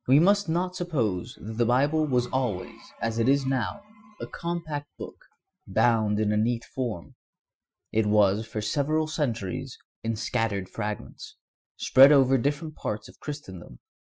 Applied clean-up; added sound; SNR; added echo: classical method Wiener filter.